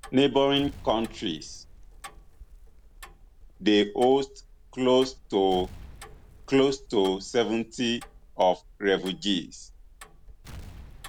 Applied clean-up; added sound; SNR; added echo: none; Explosion + Tick-tock; 19 dB; none.